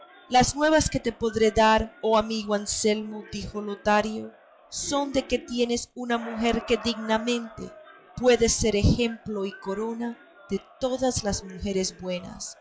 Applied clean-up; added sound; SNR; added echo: classical method log-MMSE.